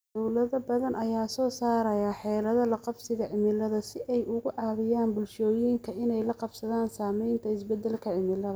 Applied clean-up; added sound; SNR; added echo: none; none; none; none.